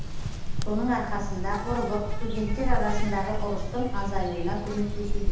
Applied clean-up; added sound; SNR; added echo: none; Insect; -4 dB; reverberation time 0.8 s.